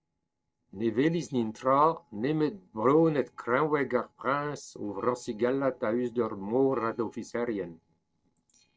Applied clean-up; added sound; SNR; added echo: neural separator model SepFormer DNS4.